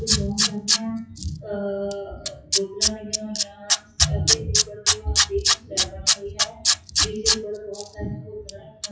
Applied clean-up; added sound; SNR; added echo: classical method WPE with log-MMSE.